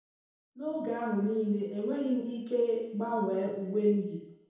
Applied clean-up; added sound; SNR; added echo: none; none; none; reverberation time 1.9 s.